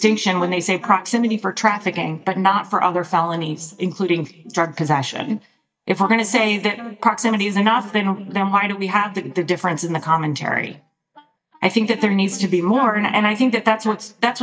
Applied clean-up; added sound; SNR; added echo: neural mask model DeepFilterNet 3.